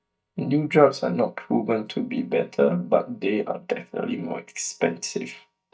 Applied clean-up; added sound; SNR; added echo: neural mask model DeepFilterNet 3.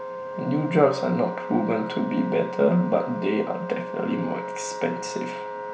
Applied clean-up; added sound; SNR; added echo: none; Wind instrument, woodwind instrument; 8 dB; reverberation time 0.2 s.